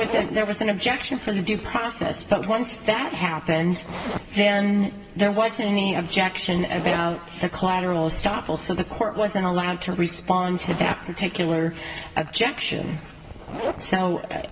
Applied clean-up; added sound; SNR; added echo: none; Zipper (clothing); 13 dB; reverberation time 2.8 s.